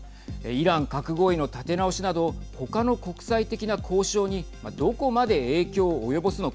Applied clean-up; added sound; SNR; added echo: none; none; none; none.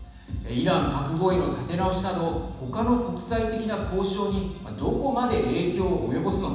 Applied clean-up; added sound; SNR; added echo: none; none; none; reverberation time 1.1 s.